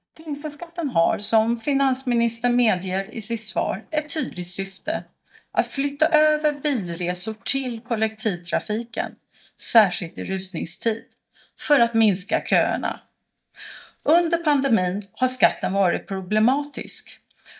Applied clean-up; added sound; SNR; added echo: neural mask model DeepFilterNet 3.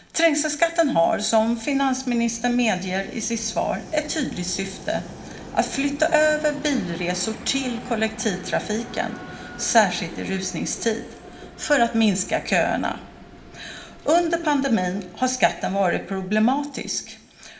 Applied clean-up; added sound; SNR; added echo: none; Train; 16 dB; reverberation time 0.6 s.